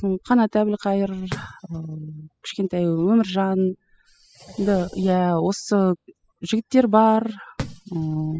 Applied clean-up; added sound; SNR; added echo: classical method spectral subtraction.